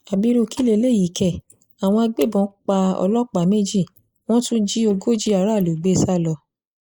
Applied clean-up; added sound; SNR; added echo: neural mask model Resemble Enhance denoiser.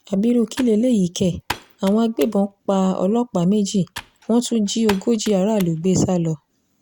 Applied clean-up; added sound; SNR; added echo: none; Computer keyboard; 18 dB; none.